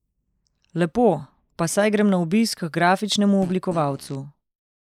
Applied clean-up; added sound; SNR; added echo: neural mask model Resemble Enhance denoiser.